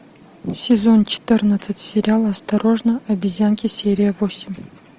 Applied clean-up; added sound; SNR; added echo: none; none; none; none.